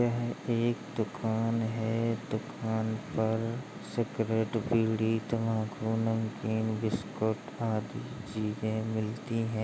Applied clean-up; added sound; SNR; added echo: none; none; none; none.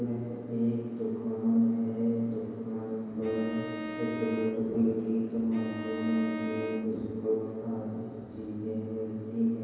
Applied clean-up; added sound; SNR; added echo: none; Bowed string instrument; 8 dB; reverberation time 2.2 s.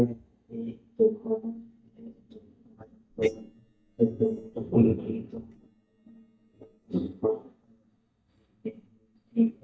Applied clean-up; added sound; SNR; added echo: neural mask model DeepFilterNet 3.